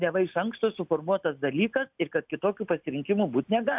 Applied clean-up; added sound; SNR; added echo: none; none; none; none.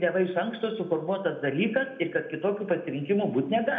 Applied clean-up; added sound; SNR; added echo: none; none; none; reverberation time 0.7 s.